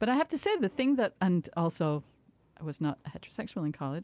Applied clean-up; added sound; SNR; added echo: none; none; none; none.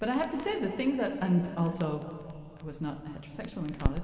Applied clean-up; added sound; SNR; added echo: none; Crackle; 8 dB; reverberation time 2.5 s.